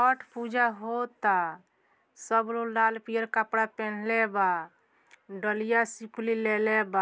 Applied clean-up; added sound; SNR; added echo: none; none; none; none.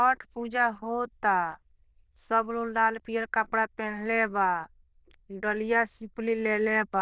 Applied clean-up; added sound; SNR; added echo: neural diffusion model UNIVERSE++.